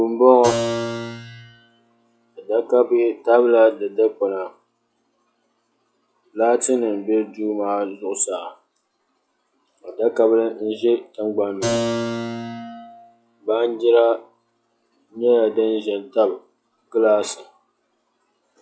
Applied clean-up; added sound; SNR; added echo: classical method log-MMSE.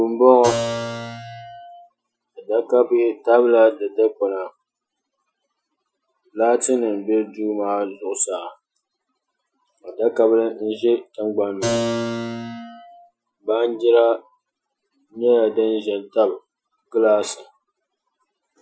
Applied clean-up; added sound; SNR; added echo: classical method Wiener filter.